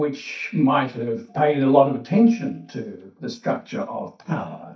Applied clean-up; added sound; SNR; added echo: neural mask model DeepFilterNet 3.